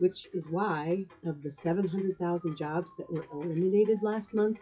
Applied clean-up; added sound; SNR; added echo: classical method WPE with log-MMSE.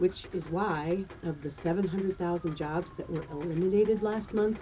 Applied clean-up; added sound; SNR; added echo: none; Rain; 17 dB; reverberation time 0.2 s.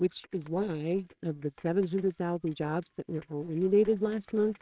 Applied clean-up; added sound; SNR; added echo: neural separator model SepFormer WHAMR!.